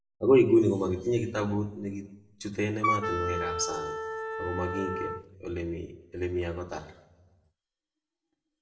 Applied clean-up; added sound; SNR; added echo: none; Wind instrument, woodwind instrument; 3 dB; reverberation time 0.8 s.